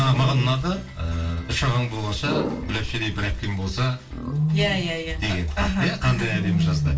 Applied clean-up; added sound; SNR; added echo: none; Wild animals; 5 dB; reverberation time 0.3 s.